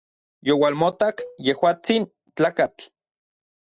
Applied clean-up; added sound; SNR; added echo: neural separator model SepFormer DNS4.